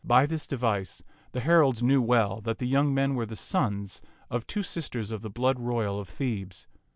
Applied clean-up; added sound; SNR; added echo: none; none; none; none.